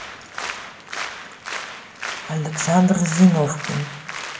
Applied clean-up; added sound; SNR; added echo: none; Applause; 10 dB; reverberation time 1.1 s.